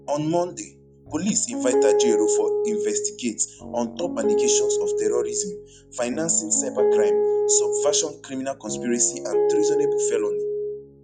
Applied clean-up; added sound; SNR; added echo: classical method log-MMSE.